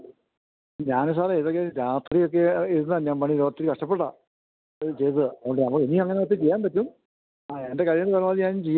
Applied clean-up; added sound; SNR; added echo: none; none; none; none.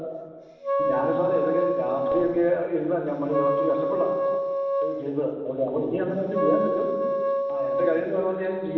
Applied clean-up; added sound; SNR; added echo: none; Wind instrument, woodwind instrument; 0 dB; reverberation time 1.6 s.